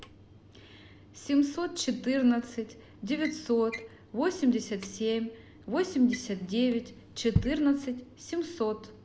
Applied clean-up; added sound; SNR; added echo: none; Drawer open or close; 12 dB; none.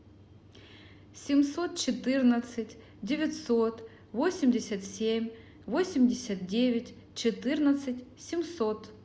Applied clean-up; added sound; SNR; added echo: none; none; none; none.